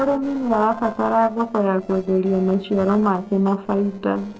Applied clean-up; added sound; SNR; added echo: neural separator model SepFormer DNS4.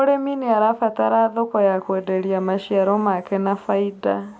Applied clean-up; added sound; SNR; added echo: none; none; none; none.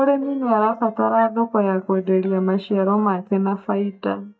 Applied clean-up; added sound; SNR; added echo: neural mask model DeepFilterNet 3.